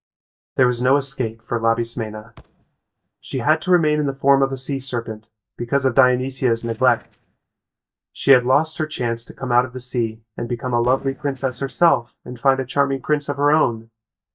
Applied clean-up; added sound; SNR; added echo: neural mask model DeepFilterNet 3.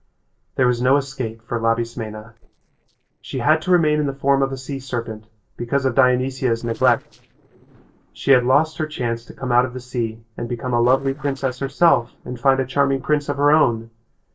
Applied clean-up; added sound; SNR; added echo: neural separator model SepFormer DNS4.